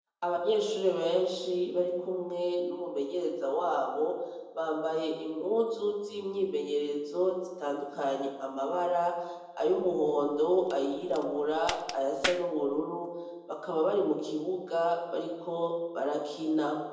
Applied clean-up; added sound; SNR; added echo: none; Crack; 11 dB; reverberation time 0.9 s.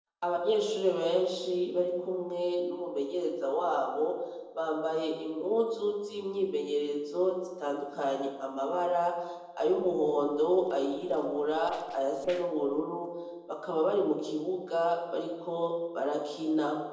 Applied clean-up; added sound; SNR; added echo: neural separator model SepFormer DNS4.